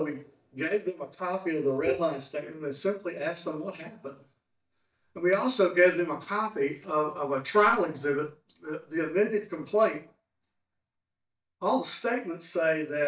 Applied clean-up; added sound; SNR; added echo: neural mask model DeepFilterNet 3.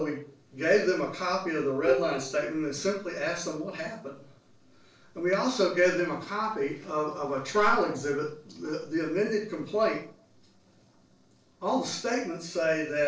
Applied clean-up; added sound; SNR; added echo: neural separator model SepFormer DNS4.